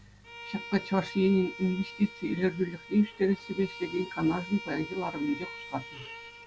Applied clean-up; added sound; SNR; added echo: none; Bowed string instrument; 14 dB; none.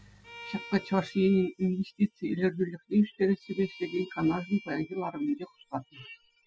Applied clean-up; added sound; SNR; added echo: classical method spectral subtraction.